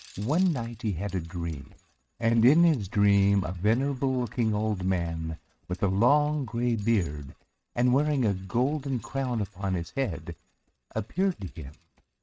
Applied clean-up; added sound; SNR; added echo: neural mask model RNNoise.